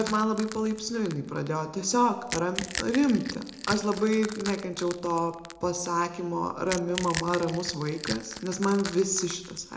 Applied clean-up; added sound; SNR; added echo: none; Crack / Crushing; 12 dB; reverberation time 0.6 s.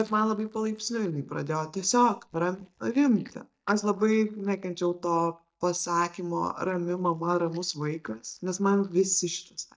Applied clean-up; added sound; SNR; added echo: neural mask model DeepFilterNet 3.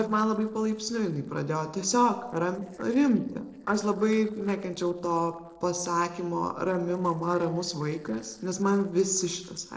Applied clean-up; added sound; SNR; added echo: neural separator model SepFormer DNS4.